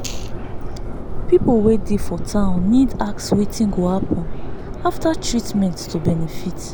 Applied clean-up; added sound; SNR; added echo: none; Subway, metro, underground; 3 dB; none.